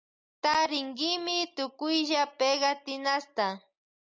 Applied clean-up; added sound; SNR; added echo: none; none; none; none.